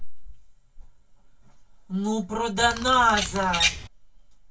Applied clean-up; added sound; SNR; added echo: none; Bird vocalization, bird call, bird song; 2 dB; reverberation time 0.1 s.